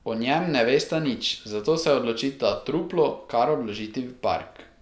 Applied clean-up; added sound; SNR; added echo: none; none; none; none.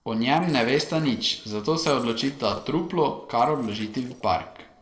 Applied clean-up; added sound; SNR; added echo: neural separator model SepFormer DNS4.